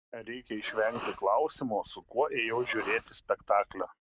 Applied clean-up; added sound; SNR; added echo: none; Respiratory sounds; 14 dB; none.